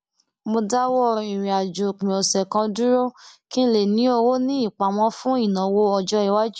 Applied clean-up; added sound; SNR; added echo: none; none; none; none.